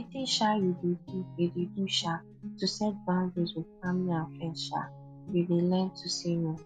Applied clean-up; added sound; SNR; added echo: none; Guitar; 14 dB; none.